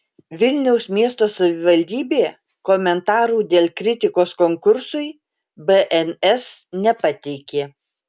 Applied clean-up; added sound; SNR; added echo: none; none; none; none.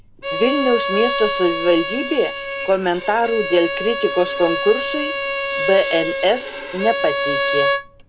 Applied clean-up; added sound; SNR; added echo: none; Bowed string instrument; 3 dB; none.